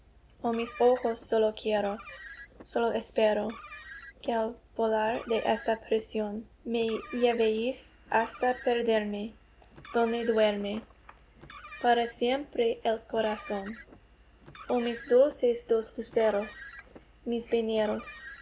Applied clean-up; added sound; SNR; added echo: none; Car; 19 dB; none.